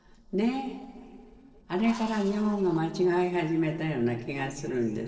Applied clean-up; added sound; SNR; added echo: neural separator model SepFormer DNS4.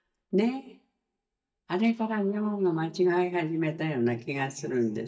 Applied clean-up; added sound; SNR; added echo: neural mask model DeepFilterNet 3.